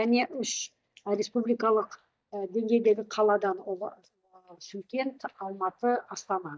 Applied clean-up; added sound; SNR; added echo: neural mask model DeepFilterNet 3.